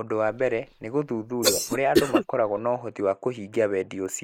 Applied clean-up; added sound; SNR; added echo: neural mask model Resemble Enhance denoiser.